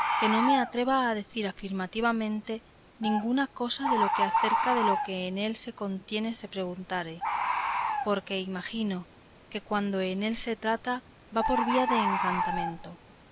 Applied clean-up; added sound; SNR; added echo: none; Bird; 1 dB; none.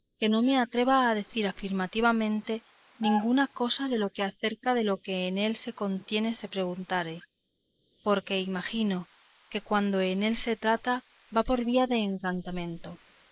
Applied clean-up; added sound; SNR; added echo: neural mask model Resemble Enhance denoiser.